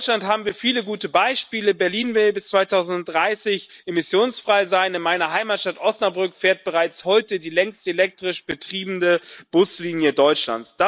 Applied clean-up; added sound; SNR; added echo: neural mask model Resemble Enhance denoiser.